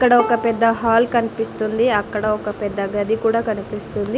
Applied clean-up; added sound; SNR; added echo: none; Bowed string instrument; 15 dB; none.